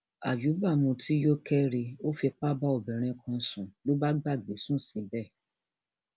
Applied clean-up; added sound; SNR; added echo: none; none; none; none.